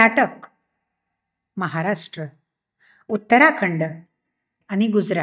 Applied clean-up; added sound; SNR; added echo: neural mask model DeepFilterNet 3.